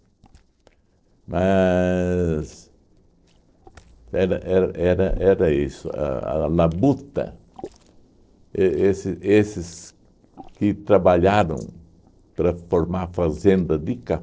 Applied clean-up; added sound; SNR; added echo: neural separator model SepFormer DNS4.